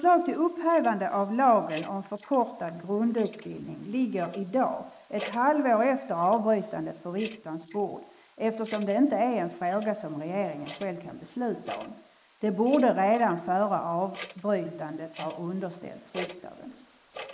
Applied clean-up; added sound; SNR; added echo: neural mask model Resemble Enhance denoiser.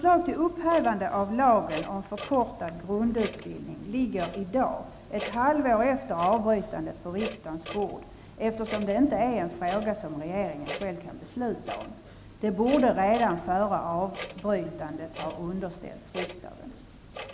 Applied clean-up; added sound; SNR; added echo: none; Clock; 15 dB; none.